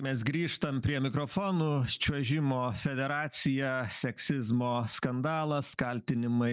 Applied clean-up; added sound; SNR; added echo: none; none; none; none.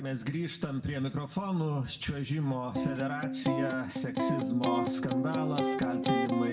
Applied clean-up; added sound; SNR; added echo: none; Electric guitar; -2 dB; reverberation time 0.6 s.